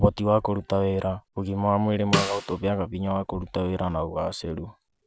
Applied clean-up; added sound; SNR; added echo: none; Snare drum; 5 dB; none.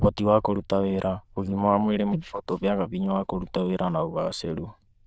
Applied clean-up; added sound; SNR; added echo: neural diffusion model UNIVERSE++.